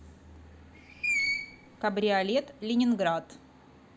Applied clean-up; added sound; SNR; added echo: none; Screech; 6 dB; none.